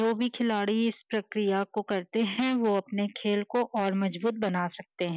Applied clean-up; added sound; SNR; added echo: none; none; none; none.